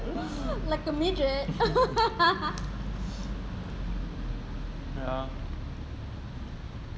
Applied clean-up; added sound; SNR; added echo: none; none; none; none.